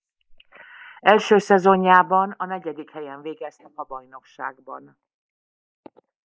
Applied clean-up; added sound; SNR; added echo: neural mask model Resemble Enhance denoiser.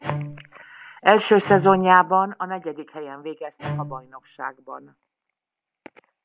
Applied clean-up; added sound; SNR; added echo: none; Bowed string instrument; 12 dB; none.